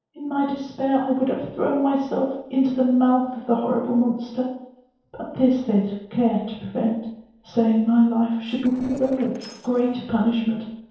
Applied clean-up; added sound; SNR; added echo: neural separator model SepFormer DNS4.